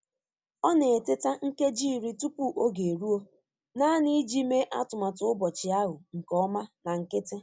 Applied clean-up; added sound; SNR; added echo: none; none; none; none.